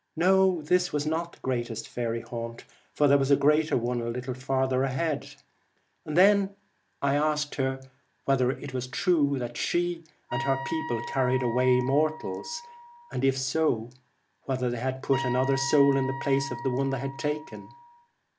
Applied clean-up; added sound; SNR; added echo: none; Wind instrument, woodwind instrument; 10 dB; none.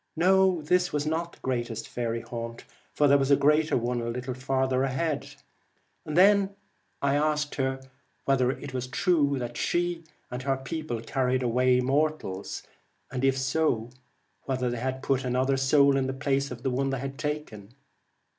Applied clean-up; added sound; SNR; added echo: none; none; none; none.